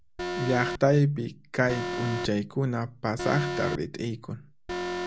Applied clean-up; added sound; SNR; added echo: none; Alarm; 7 dB; none.